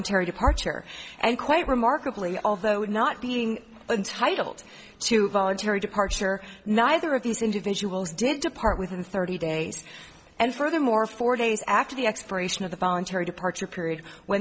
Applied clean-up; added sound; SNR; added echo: none; none; none; none.